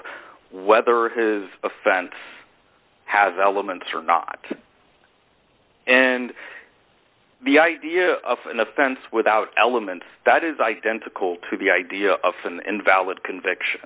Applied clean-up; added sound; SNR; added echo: none; none; none; none.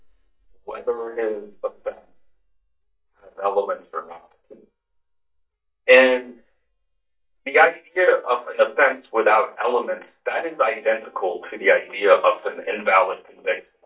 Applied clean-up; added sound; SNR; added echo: neural mask model DeepFilterNet 3.